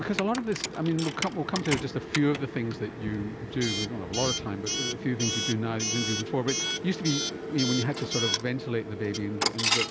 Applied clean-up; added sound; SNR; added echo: none; Coin (dropping) / Alarm; 2 dB; none.